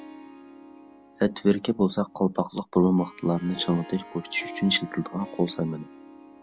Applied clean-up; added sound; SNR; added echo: none; Harp; 18 dB; none.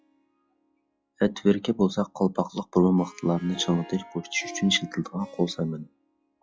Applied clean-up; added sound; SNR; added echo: classical method log-MMSE.